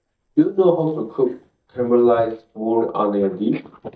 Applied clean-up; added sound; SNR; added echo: neural mask model DeepFilterNet 3.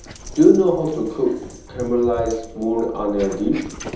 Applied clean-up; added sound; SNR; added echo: none; Dog; 16 dB; reverberation time 1.2 s.